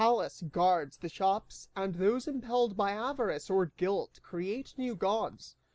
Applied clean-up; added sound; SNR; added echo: none; none; none; none.